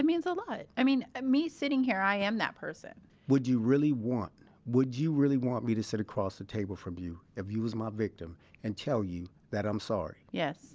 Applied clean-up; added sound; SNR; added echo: none; none; none; none.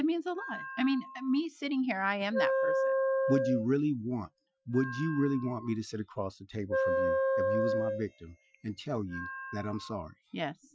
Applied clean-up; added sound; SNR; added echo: classical method Wiener filter.